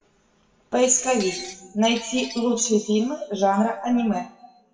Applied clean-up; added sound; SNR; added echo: classical method WPE with log-MMSE.